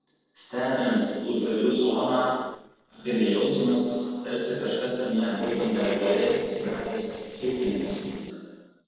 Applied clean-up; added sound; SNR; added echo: neural separator model SepFormer DNS4.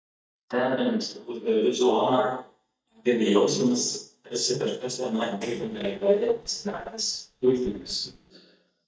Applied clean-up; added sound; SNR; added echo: neural mask model DeepFilterNet 3.